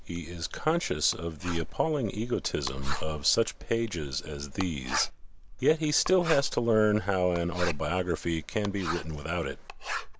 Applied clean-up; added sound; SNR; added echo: none; Writing; 7 dB; none.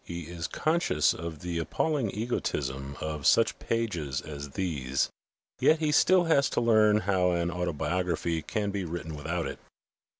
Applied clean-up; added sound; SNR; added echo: none; none; none; none.